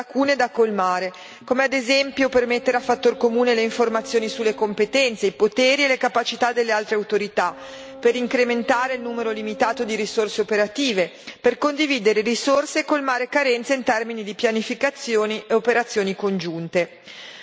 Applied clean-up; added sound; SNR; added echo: none; Boat, Water vehicle; 18 dB; none.